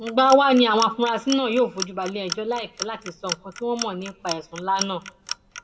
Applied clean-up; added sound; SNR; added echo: none; Clock; 12 dB; reverberation time 0.4 s.